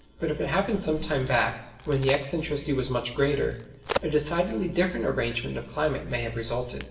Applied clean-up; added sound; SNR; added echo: none; Crack; 15 dB; reverberation time 0.9 s.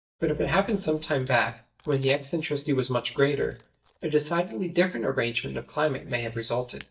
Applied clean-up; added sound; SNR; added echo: neural mask model DeepFilterNet 3.